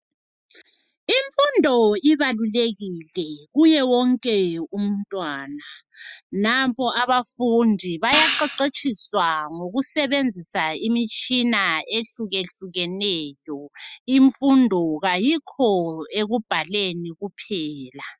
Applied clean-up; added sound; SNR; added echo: classical method spectral subtraction.